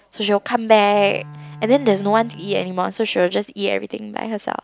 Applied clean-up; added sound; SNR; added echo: none; Bowed string instrument; 18 dB; none.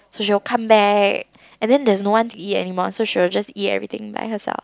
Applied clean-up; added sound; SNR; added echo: none; none; none; none.